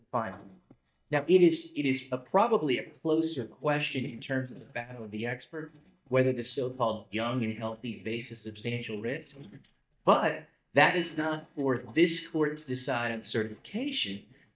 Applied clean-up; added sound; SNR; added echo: neural mask model DeepFilterNet 3.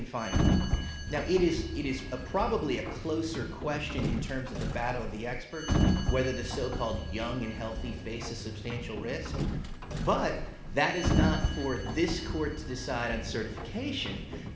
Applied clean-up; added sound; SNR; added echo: none; Sliding door; -1 dB; none.